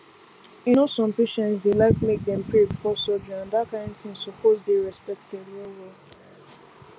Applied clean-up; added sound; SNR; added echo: none; none; none; none.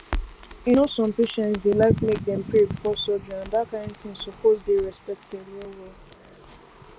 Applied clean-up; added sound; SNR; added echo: none; Crackle; 16 dB; none.